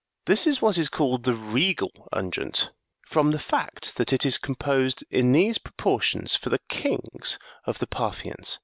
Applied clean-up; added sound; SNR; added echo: none; none; none; none.